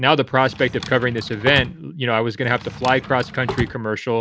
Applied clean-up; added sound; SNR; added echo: none; Drawer open or close; 12 dB; none.